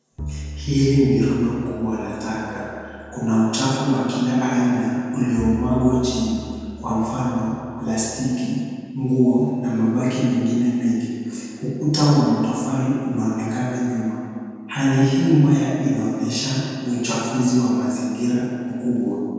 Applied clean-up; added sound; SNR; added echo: none; Bowed string instrument; 14 dB; reverberation time 2.1 s.